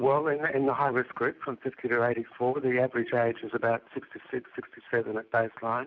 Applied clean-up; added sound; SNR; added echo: none; none; none; none.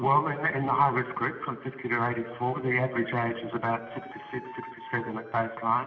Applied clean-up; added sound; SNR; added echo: none; Wind instrument, woodwind instrument; 19 dB; reverberation time 2.1 s.